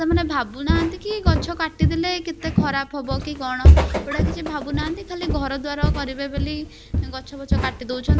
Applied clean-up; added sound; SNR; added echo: none; Walk, footsteps; -5 dB; none.